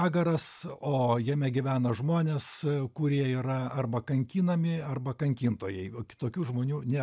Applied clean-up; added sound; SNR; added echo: none; none; none; none.